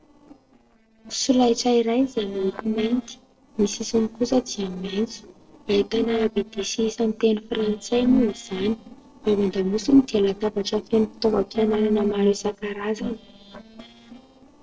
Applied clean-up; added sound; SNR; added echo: neural separator model SepFormer DNS4.